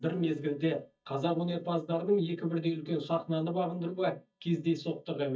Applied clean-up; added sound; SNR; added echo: neural mask model DeepFilterNet 3.